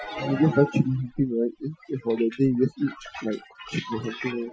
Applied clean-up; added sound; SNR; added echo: classical method Wiener filter.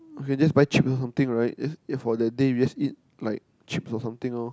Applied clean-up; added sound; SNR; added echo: none; none; none; none.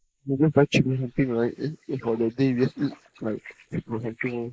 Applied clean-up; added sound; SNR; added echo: neural mask model Resemble Enhance denoiser.